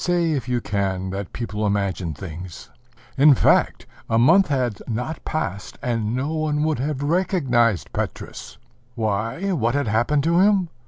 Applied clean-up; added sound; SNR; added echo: none; none; none; none.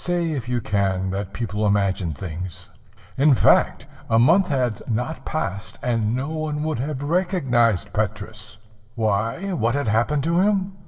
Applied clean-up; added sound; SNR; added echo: none; none; none; reverberation time 0.8 s.